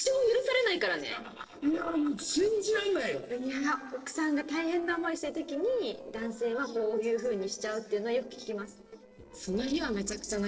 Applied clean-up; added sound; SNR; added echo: neural separator model SepFormer DNS4.